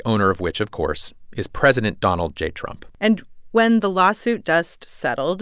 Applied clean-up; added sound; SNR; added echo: none; none; none; none.